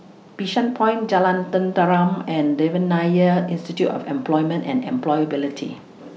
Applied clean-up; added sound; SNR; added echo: none; none; none; none.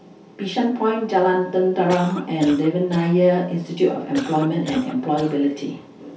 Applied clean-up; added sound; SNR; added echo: none; Cough; 15 dB; reverberation time 0.3 s.